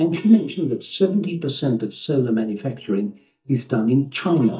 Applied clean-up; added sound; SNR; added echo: neural mask model DeepFilterNet 3.